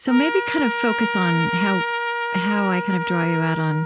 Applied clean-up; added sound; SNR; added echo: none; Trumpet; 3 dB; none.